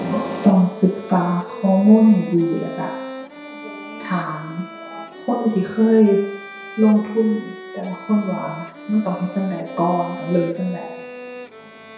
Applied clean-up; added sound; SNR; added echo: none; Bowed string instrument; 15 dB; reverberation time 0.7 s.